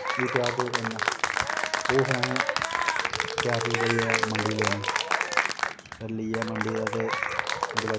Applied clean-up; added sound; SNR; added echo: none; Applause / Cheering; -3 dB; none.